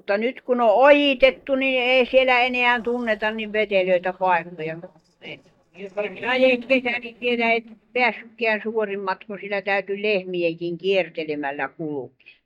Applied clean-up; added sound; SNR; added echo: neural mask model DeepFilterNet 3.